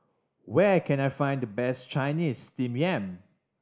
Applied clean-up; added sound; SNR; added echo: none; none; none; none.